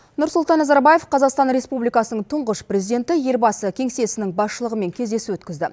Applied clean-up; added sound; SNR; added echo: none; none; none; none.